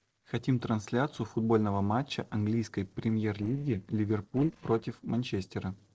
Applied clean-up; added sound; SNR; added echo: neural separator model SepFormer DNS4.